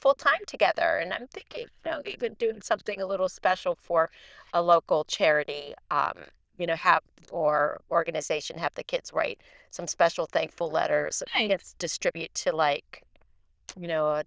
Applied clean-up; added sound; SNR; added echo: neural diffusion model UNIVERSE++.